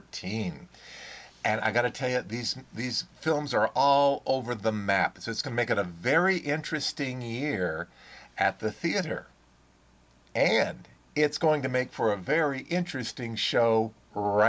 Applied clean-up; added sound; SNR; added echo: none; none; none; none.